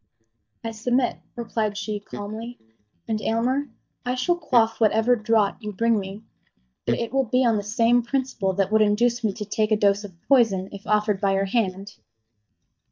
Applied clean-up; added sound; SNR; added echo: neural mask model DeepFilterNet 3.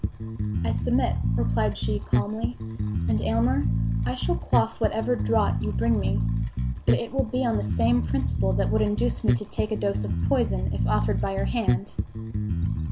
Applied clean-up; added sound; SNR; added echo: none; Bass guitar; -3 dB; none.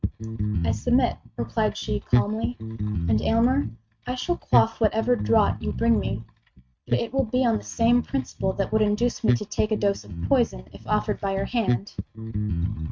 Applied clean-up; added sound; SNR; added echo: neural mask model RNNoise.